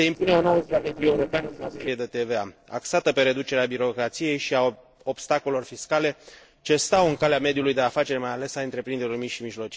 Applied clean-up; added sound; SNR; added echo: neural separator model SepFormer DNS4.